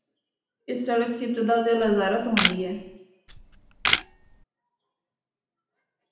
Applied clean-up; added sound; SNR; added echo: none; Camera; 0 dB; reverberation time 0.8 s.